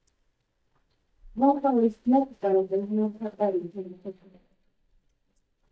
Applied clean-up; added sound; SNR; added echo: neural mask model DeepFilterNet 3.